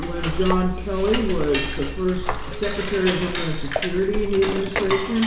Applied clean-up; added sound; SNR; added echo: none; Cutlery, silverware / Dishes, pots, and pans; 2 dB; reverberation time 0.7 s.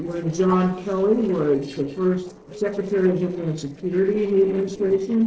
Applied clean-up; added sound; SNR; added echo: neural separator model SepFormer DNS4.